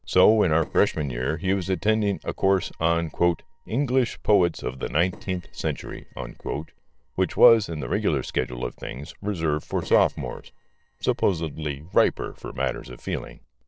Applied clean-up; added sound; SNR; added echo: neural separator model SepFormer DNS4.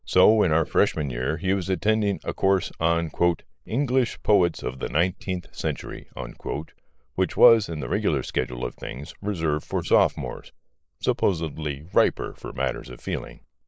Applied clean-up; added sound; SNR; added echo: neural mask model Resemble Enhance denoiser.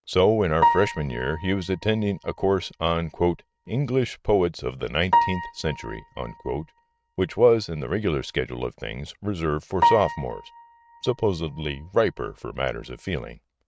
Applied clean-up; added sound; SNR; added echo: neural mask model RNNoise.